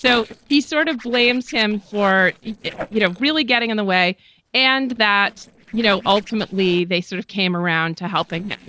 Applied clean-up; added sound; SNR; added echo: neural separator model SepFormer DNS4.